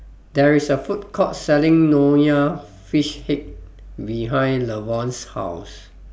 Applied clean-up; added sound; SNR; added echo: none; none; none; none.